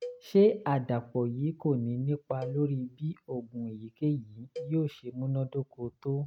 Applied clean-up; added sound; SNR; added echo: neural mask model RNNoise.